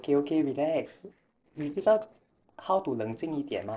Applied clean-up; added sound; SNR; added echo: neural separator model SepFormer DNS4.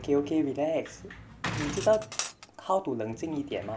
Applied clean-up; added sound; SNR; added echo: none; Cutlery, silverware + Sliding door / Slam; 10 dB; none.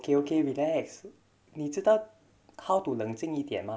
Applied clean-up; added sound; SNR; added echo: none; none; none; none.